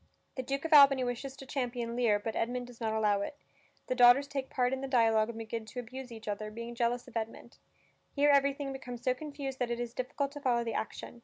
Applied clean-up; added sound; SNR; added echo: none; none; none; none.